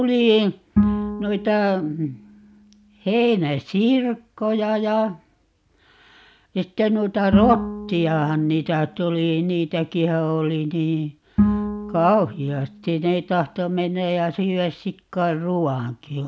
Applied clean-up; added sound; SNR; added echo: none; Bowed string instrument; 6 dB; none.